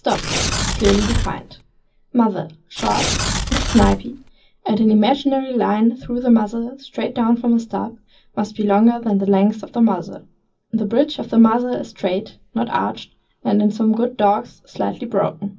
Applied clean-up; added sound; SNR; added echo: none; Tearing; 2 dB; reverberation time 0.4 s.